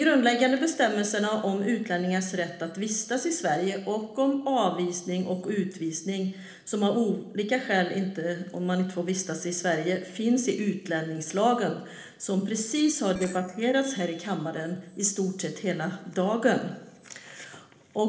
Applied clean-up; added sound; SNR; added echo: neural separator model SepFormer DNS4.